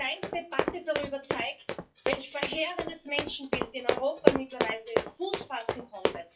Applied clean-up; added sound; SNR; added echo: classical method WPE with log-MMSE.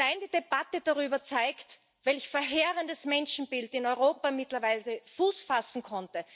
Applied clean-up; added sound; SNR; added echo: none; none; none; none.